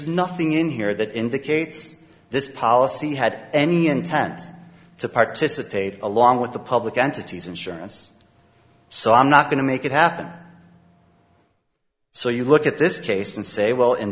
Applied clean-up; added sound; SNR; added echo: none; none; none; none.